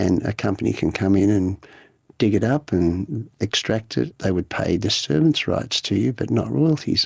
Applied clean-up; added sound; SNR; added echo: none; none; none; none.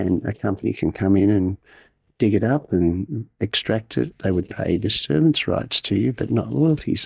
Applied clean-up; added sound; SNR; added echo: neural mask model DeepFilterNet 3.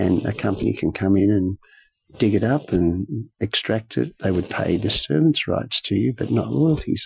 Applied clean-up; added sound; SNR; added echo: classical method Wiener filter.